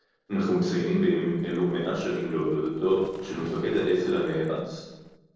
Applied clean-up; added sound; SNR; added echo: neural separator model SepFormer DNS4.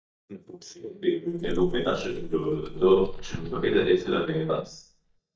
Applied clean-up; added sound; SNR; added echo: neural mask model DeepFilterNet 3.